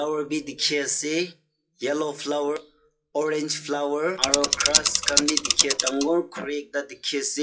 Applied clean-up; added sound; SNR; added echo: classical method WPE with log-MMSE.